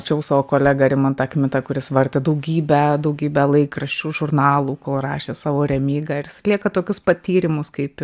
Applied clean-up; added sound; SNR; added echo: none; none; none; none.